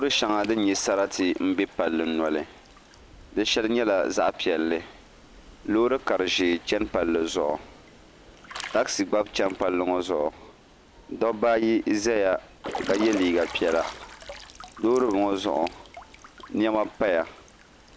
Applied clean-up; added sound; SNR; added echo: none; Drip / Trickle, dribble / Water / Splash, splatter; 17 dB; none.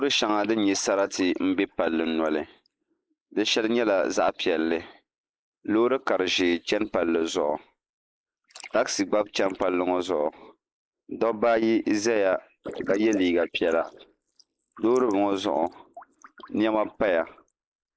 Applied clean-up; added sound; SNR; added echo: neural mask model Resemble Enhance denoiser.